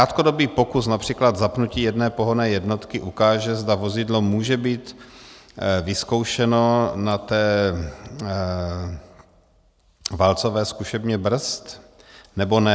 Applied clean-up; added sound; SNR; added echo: none; none; none; none.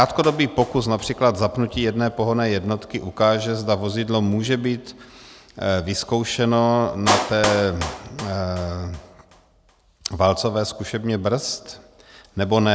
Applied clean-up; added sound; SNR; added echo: none; Clapping; 12 dB; none.